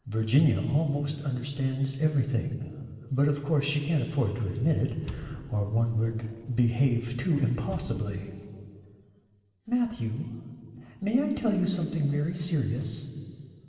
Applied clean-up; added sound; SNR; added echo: neural separator model SepFormer DNS4.